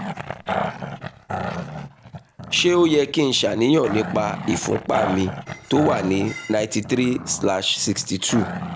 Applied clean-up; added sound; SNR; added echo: none; Growling; 8 dB; none.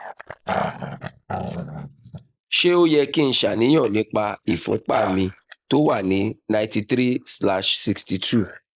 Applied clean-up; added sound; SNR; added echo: neural mask model Resemble Enhance denoiser.